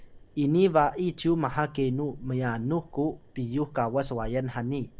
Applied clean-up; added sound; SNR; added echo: none; Fire; 17 dB; none.